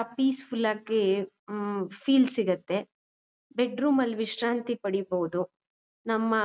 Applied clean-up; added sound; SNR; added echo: none; none; none; none.